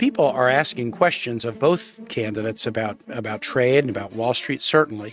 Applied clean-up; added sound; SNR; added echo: neural mask model RNNoise.